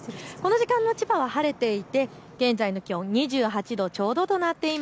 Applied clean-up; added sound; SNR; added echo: none; none; none; none.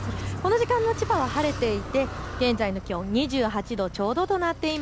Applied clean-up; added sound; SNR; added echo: none; Car; 9 dB; none.